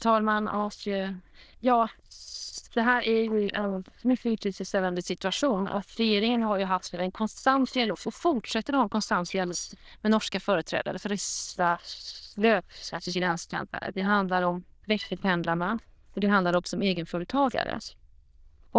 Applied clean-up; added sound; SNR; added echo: neural diffusion model UNIVERSE++.